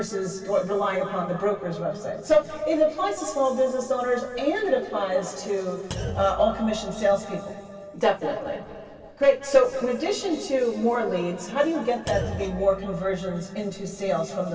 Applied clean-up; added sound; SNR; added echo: none; Thump, thud; 11 dB; reverberation time 2.6 s.